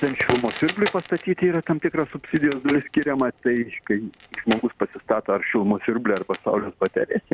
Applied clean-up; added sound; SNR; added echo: none; Crackle; 13 dB; none.